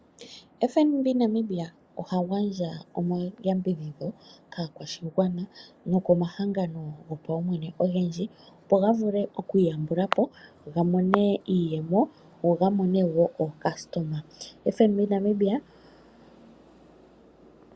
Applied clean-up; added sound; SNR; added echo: none; none; none; none.